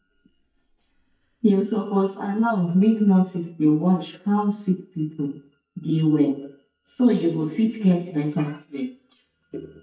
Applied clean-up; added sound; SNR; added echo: neural mask model DeepFilterNet 3.